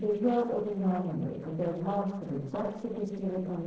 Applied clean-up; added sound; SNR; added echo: neural separator model SepFormer DNS4.